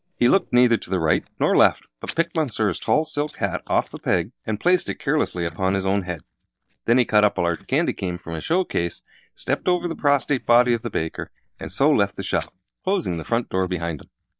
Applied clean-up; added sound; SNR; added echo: neural mask model DeepFilterNet 3.